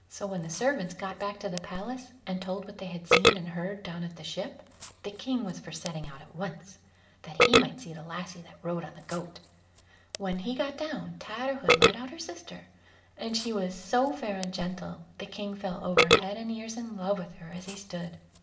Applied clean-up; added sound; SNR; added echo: none; Burping, eructation; -2 dB; reverberation time 0.6 s.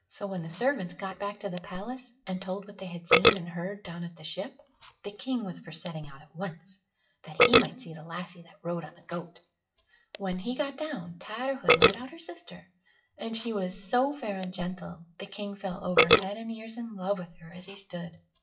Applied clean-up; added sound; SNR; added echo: classical method WPE with log-MMSE.